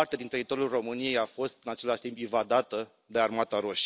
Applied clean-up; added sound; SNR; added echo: none; none; none; none.